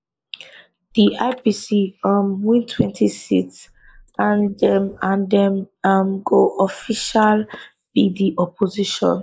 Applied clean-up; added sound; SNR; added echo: neural mask model Resemble Enhance denoiser.